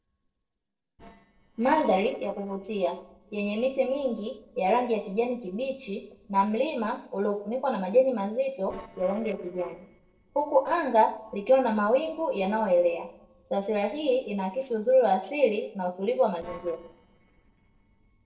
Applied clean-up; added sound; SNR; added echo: neural separator model SepFormer DNS4.